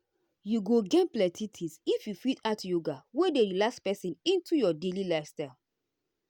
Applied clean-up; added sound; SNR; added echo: none; none; none; none.